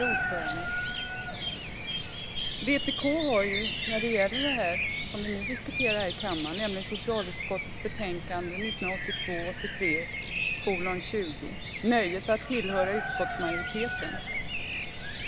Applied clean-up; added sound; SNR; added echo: none; Bird vocalization, bird call, bird song; 1 dB; none.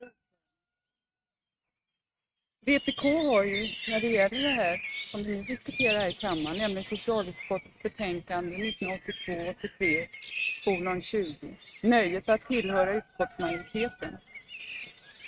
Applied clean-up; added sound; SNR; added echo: neural mask model RNNoise.